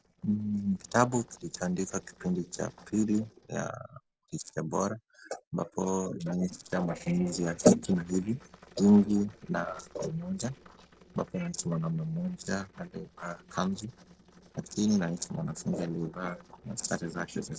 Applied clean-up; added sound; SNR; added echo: neural separator model SepFormer DNS4.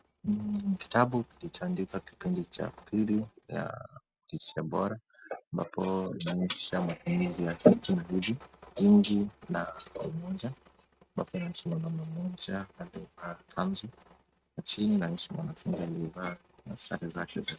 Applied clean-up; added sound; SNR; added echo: neural mask model RNNoise.